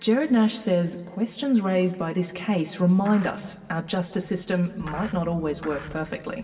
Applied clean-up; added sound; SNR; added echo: none; Skateboard; 18 dB; reverberation time 1.7 s.